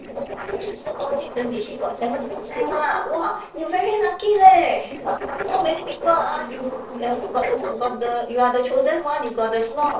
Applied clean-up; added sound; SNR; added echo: neural separator model SepFormer DNS4.